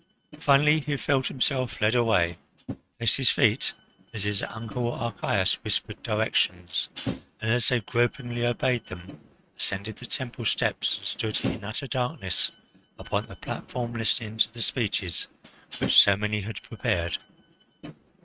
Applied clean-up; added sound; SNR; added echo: neural mask model RNNoise.